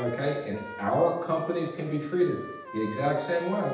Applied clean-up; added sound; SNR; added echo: none; Trumpet; 14 dB; reverberation time 0.9 s.